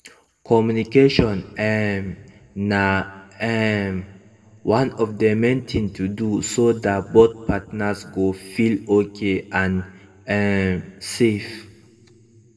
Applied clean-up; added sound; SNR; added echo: none; none; none; reverberation time 1.2 s.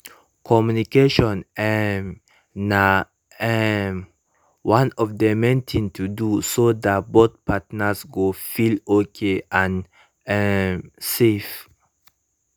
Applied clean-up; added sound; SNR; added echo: none; none; none; none.